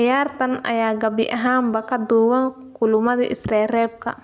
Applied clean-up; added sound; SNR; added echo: none; none; none; none.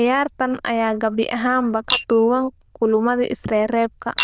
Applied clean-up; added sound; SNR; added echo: neural diffusion model UNIVERSE++.